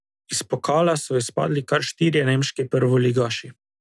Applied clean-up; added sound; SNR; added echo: none; none; none; none.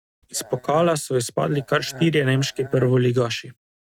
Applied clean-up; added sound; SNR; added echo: neural mask model RNNoise.